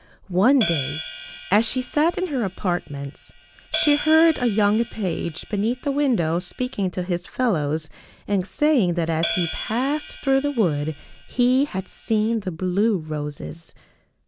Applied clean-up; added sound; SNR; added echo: none; Hi-hat; 9 dB; none.